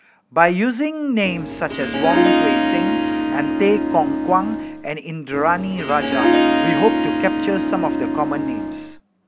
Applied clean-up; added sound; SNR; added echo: none; Harp; -2 dB; none.